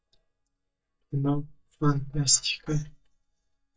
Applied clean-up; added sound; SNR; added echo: neural mask model DeepFilterNet 3.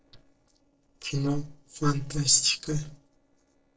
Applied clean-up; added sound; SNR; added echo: neural separator model SepFormer DNS4.